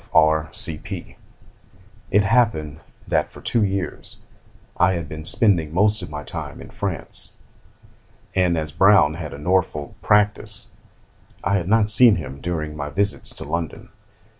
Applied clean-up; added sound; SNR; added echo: none; none; none; none.